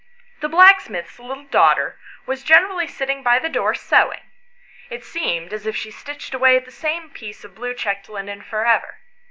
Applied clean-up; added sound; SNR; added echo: none; none; none; none.